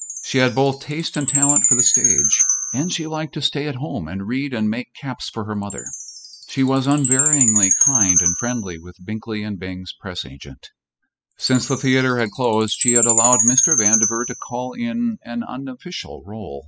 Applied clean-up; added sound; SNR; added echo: classical method spectral subtraction.